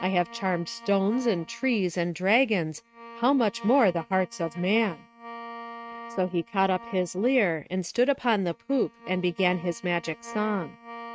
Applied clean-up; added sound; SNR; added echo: neural mask model RNNoise.